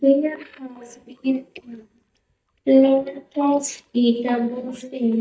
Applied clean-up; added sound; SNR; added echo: neural mask model DeepFilterNet 3.